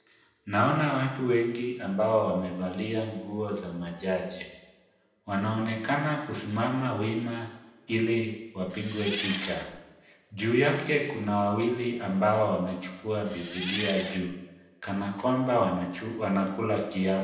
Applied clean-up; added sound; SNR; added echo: none; Engine; 5 dB; reverberation time 0.9 s.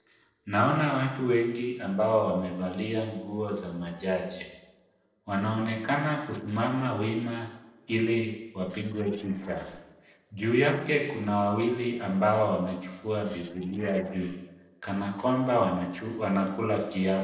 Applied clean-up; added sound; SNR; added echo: neural separator model SepFormer DNS4.